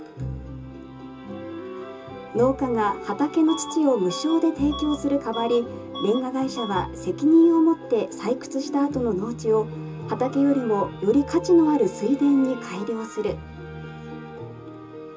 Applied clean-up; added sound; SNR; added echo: none; Bus / Alarm; 15 dB; reverberation time 0.2 s.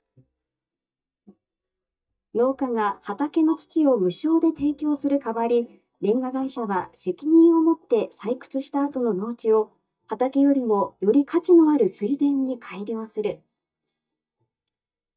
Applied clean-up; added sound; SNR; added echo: neural mask model DeepFilterNet 3.